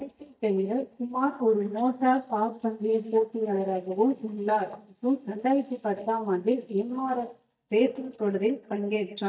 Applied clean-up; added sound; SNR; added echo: neural mask model DeepFilterNet 3.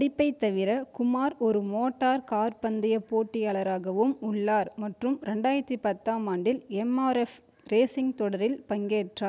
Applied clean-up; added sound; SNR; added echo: none; none; none; none.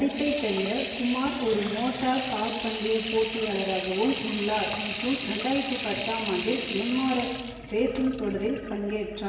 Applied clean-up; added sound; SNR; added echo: none; Sink (filling or washing) / Water tap, faucet; 7 dB; reverberation time 1.1 s.